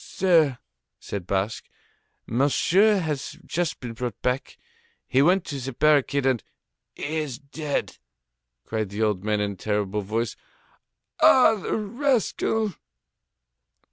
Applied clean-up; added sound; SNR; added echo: none; none; none; none.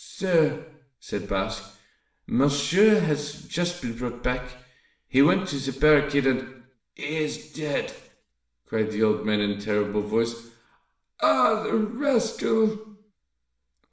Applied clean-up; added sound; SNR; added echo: none; none; none; reverberation time 0.7 s.